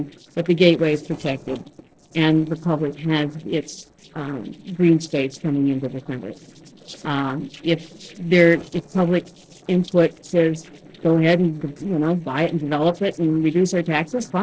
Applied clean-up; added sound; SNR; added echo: neural separator model SepFormer DNS4.